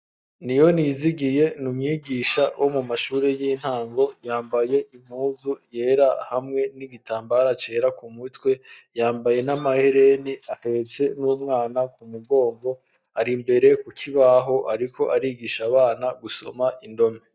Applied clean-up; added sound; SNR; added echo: neural mask model DeepFilterNet 3.